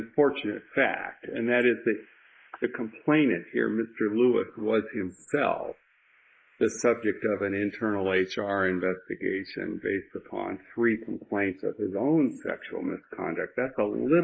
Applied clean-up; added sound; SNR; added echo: neural mask model Resemble Enhance denoiser.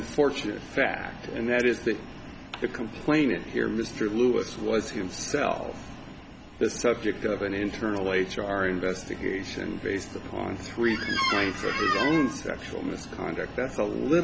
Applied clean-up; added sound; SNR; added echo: none; Squeak; 1 dB; none.